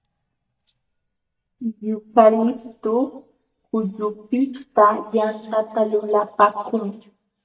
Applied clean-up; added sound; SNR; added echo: neural mask model DeepFilterNet 3.